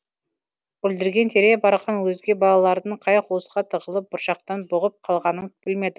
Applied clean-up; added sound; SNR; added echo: none; none; none; none.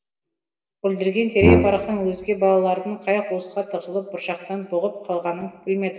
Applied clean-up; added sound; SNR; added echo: none; Brass instrument; -2 dB; reverberation time 1.1 s.